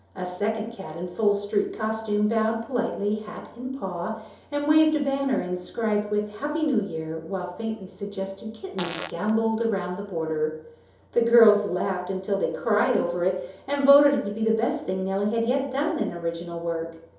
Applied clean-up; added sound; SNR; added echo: none; Fart; 8 dB; reverberation time 2.8 s.